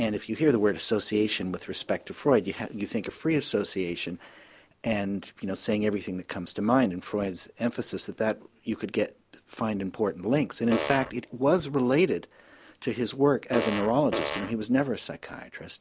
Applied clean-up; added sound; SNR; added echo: none; Fart; 4 dB; none.